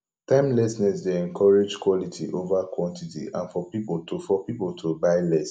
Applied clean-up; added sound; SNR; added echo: none; none; none; none.